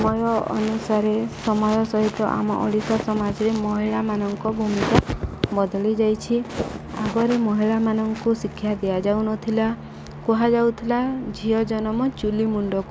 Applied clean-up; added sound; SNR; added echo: none; none; none; none.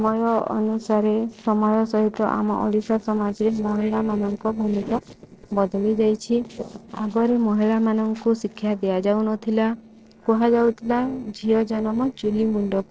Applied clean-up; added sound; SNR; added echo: neural separator model SepFormer DNS4.